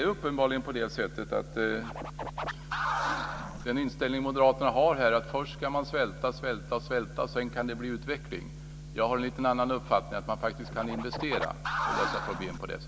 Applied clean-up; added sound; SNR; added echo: none; Scratching (performance technique); 4 dB; none.